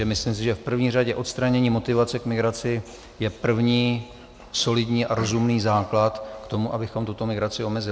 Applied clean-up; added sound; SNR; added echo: none; none; none; none.